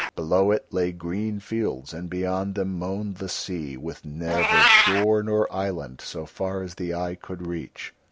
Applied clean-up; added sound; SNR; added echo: none; Meow; 2 dB; none.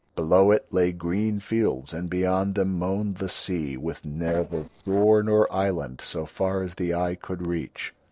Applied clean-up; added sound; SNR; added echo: neural separator model SepFormer DNS4.